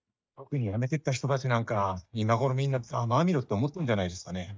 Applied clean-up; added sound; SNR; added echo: neural mask model DeepFilterNet 3.